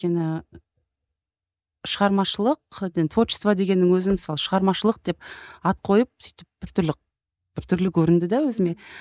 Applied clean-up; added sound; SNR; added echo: neural mask model DeepFilterNet 3.